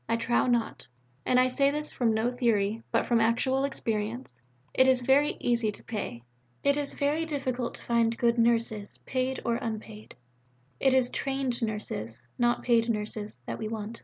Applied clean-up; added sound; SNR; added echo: none; none; none; none.